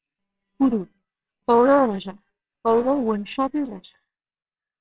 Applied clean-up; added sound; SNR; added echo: neural separator model SepFormer WHAMR!.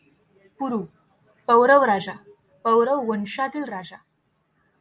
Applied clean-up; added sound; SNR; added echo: none; none; none; none.